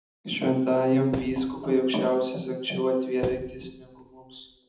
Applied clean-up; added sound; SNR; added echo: none; Thump, thud; 13 dB; reverberation time 0.8 s.